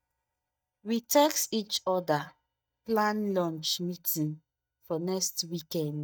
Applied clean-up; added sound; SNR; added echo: neural mask model DeepFilterNet 3.